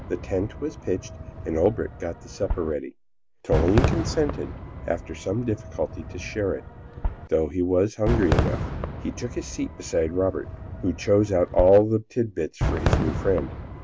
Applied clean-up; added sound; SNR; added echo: none; Fireworks; 4 dB; none.